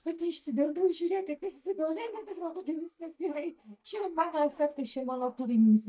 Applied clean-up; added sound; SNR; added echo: neural mask model DeepFilterNet 3.